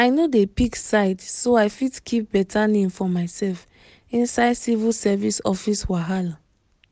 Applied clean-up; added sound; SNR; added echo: none; none; none; none.